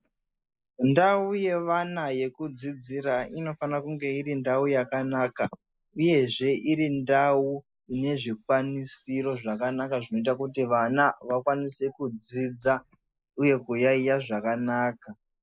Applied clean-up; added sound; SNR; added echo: neural mask model Resemble Enhance denoiser.